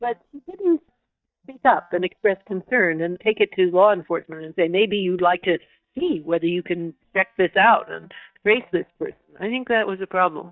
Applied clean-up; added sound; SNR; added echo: neural mask model DeepFilterNet 3.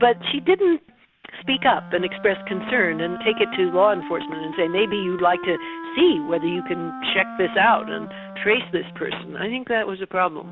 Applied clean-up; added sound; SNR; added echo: none; Wind instrument, woodwind instrument; 13 dB; none.